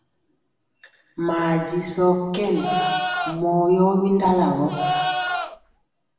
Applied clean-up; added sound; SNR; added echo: none; Livestock, farm animals, working animals; 4 dB; reverberation time 1.1 s.